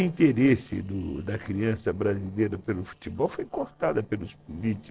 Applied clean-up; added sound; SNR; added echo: neural separator model SepFormer DNS4.